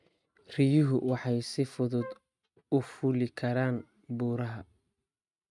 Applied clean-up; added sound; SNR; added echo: neural mask model RNNoise.